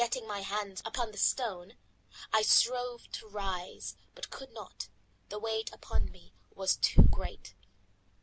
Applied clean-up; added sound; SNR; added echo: none; none; none; none.